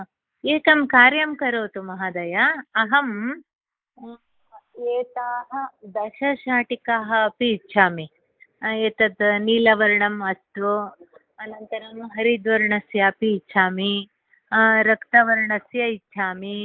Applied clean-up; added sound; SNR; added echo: neural mask model Resemble Enhance denoiser.